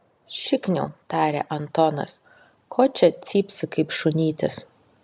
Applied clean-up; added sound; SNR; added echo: none; none; none; none.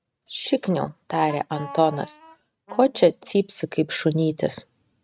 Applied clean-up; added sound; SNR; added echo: neural mask model RNNoise.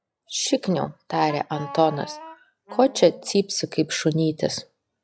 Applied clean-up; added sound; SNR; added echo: classical method log-MMSE.